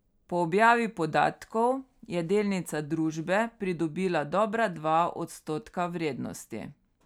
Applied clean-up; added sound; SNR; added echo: none; none; none; none.